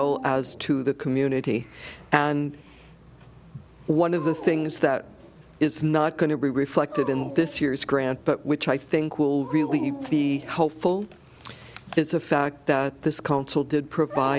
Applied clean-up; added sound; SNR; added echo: none; Dog; 17 dB; none.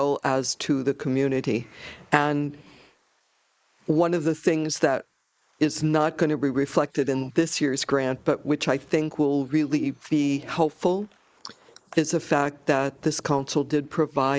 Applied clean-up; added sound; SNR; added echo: neural mask model Resemble Enhance denoiser.